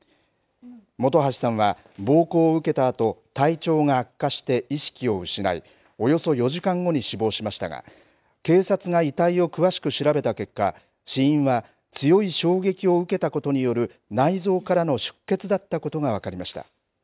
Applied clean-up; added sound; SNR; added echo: none; none; none; none.